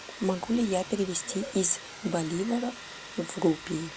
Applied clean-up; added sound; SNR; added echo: none; Domestic sounds, home sounds; 14 dB; none.